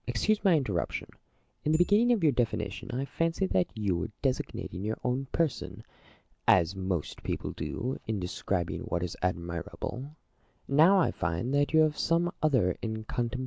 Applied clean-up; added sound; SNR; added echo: none; Marimba, xylophone / Wood; 14 dB; none.